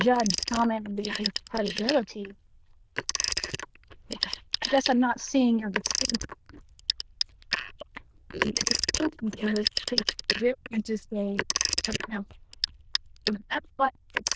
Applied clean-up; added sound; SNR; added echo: neural diffusion model UNIVERSE++.